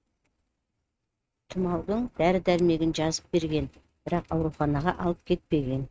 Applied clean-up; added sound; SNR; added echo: neural mask model RNNoise.